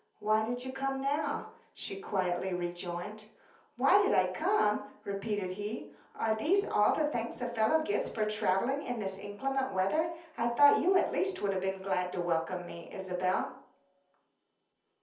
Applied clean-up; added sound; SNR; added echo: none; none; none; reverberation time 0.5 s.